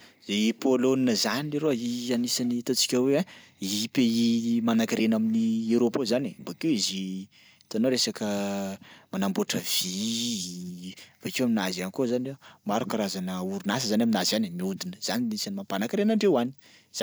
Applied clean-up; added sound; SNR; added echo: none; none; none; none.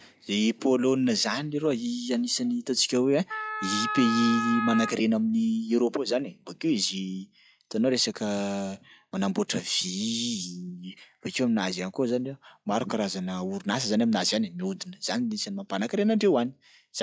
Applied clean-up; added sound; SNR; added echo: classical method log-MMSE.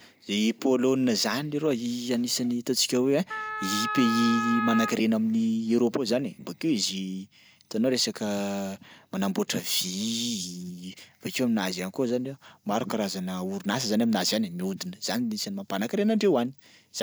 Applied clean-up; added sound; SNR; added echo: none; Wind instrument, woodwind instrument; 4 dB; none.